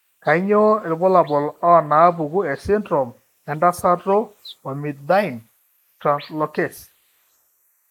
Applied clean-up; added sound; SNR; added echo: neural mask model Resemble Enhance denoiser.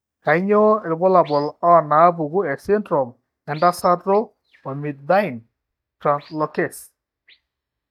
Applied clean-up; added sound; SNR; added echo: neural mask model DeepFilterNet 3.